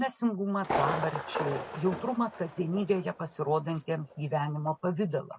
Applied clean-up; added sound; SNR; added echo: none; Thunder; 7 dB; none.